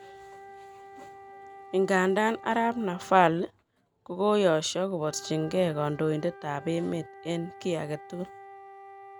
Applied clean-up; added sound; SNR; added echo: none; Wind instrument, woodwind instrument; 19 dB; none.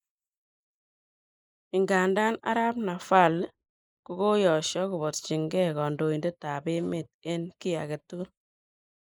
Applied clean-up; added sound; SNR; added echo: neural mask model Resemble Enhance denoiser.